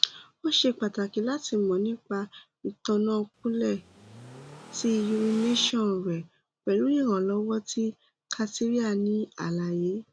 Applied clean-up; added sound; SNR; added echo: none; Accelerating, revving, vroom / Car; 16 dB; none.